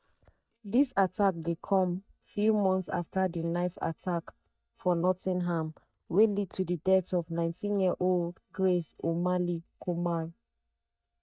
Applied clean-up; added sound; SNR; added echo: neural mask model DeepFilterNet 3.